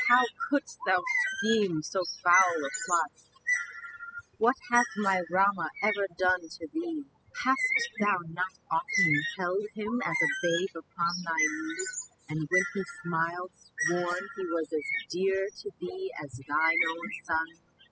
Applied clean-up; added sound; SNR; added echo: classical method spectral subtraction.